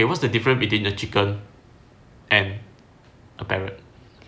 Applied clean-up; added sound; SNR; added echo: none; none; none; none.